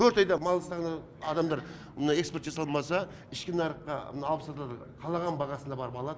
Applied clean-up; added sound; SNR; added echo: none; none; none; none.